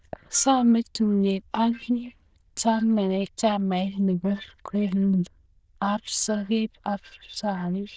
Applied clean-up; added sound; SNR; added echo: neural diffusion model UNIVERSE++.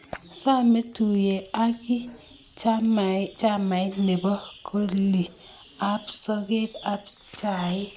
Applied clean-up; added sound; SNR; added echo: none; none; none; none.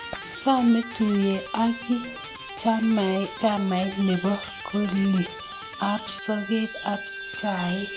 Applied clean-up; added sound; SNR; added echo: none; Electric guitar; 12 dB; none.